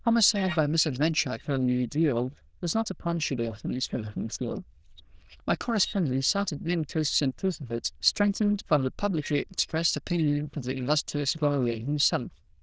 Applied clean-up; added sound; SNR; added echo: neural diffusion model UNIVERSE++.